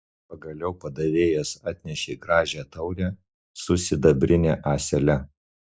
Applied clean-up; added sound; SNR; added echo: none; none; none; none.